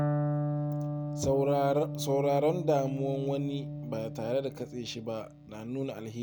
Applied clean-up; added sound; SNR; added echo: none; Electric guitar; 3 dB; none.